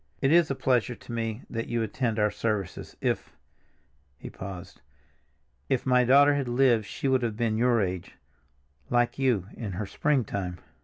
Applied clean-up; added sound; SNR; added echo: none; none; none; none.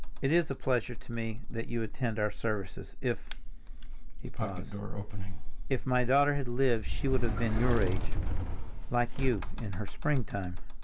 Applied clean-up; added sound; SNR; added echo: none; Sliding door; -4 dB; none.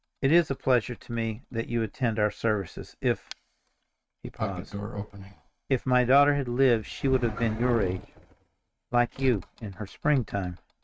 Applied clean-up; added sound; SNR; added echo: neural mask model RNNoise.